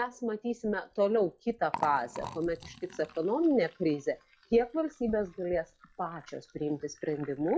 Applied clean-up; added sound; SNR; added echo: classical method log-MMSE.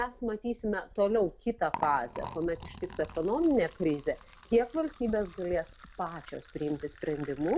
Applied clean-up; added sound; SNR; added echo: none; Liquid; 15 dB; none.